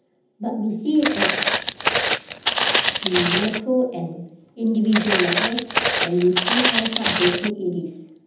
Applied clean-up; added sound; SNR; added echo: none; Walk, footsteps; -2 dB; reverberation time 0.8 s.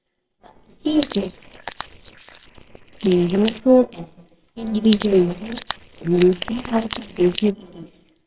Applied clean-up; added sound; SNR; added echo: neural separator model SepFormer WHAMR!.